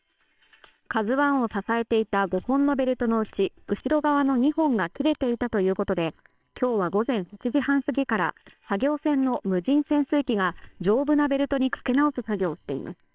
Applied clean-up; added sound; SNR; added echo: neural separator model SepFormer WHAMR!.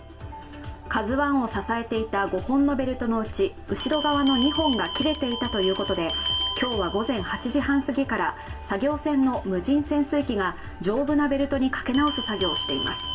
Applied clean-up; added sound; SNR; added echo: none; Bell; 10 dB; reverberation time 0.2 s.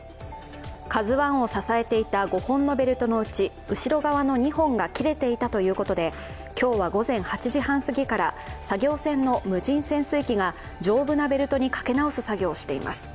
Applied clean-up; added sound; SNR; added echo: none; none; none; none.